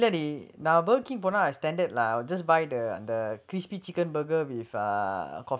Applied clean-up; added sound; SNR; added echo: none; none; none; none.